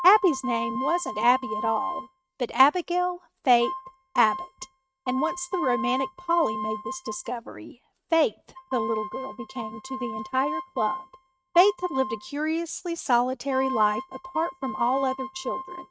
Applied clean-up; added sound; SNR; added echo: neural mask model RNNoise.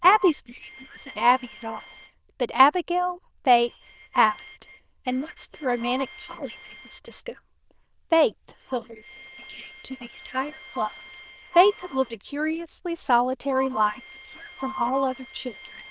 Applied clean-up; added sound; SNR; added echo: neural diffusion model UNIVERSE++.